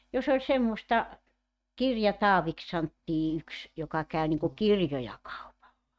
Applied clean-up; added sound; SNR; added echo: neural mask model RNNoise.